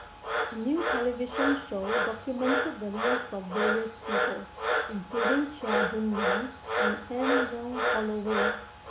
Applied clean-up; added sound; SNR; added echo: none; Frog; -2 dB; none.